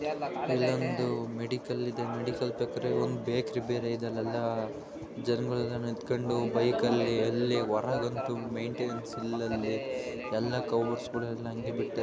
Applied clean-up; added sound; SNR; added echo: none; Telephone; 17 dB; none.